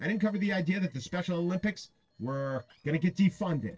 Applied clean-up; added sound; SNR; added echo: neural separator model SepFormer DNS4.